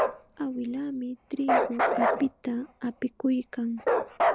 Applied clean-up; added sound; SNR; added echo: none; Bark; -2 dB; none.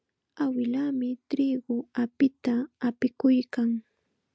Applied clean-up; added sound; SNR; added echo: none; none; none; none.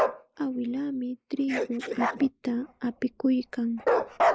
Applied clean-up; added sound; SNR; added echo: neural mask model Resemble Enhance denoiser.